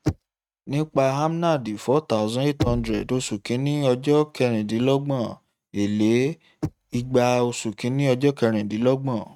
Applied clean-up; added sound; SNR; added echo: neural mask model RNNoise.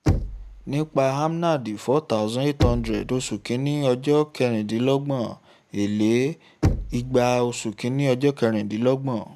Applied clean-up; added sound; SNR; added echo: none; Knock; 6 dB; none.